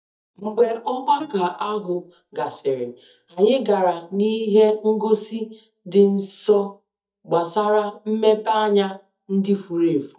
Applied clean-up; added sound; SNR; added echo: neural mask model DeepFilterNet 3.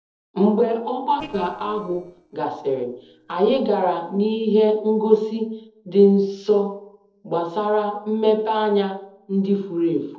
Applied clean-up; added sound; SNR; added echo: neural separator model SepFormer DNS4.